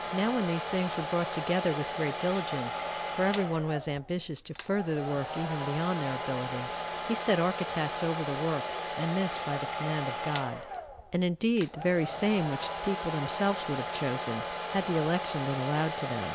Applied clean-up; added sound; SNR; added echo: none; Domestic sounds, home sounds; 4 dB; none.